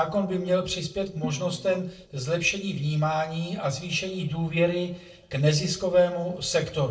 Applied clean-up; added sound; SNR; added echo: neural separator model SepFormer DNS4.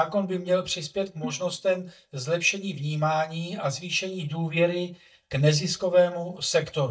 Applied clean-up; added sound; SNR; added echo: neural mask model DeepFilterNet 3.